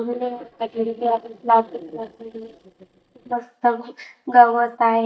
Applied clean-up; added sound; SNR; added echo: neural mask model DeepFilterNet 3.